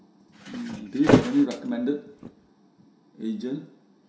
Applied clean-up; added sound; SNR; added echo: none; Thump, thud; -3 dB; reverberation time 0.7 s.